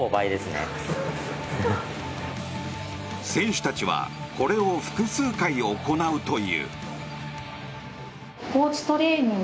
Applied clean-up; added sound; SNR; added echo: none; none; none; none.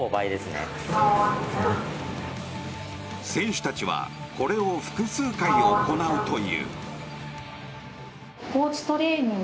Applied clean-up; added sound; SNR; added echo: none; Sliding door; -1 dB; none.